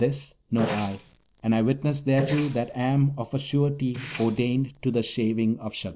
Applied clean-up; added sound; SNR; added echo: neural mask model Resemble Enhance denoiser.